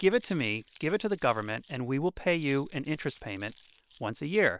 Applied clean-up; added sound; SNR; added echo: neural separator model SepFormer WHAM!.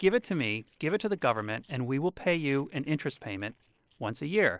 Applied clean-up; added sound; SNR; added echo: neural separator model SepFormer DNS4.